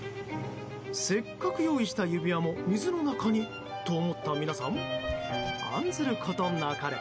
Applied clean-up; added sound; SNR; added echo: none; Hammer; 16 dB; none.